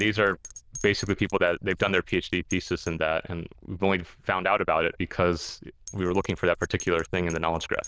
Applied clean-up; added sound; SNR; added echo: neural diffusion model UNIVERSE++.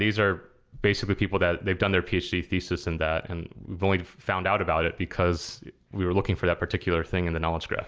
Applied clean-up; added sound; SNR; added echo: none; none; none; none.